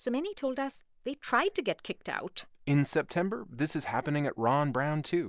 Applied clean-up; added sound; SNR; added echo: none; none; none; none.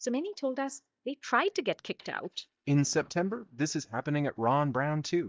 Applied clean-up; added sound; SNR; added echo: neural mask model DeepFilterNet 3.